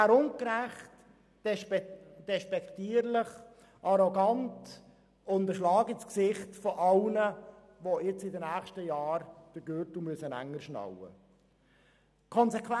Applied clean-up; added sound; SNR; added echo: none; none; none; none.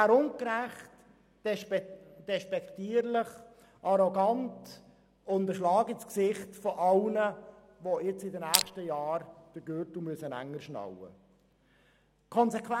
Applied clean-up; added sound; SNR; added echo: none; Crushing; -2 dB; none.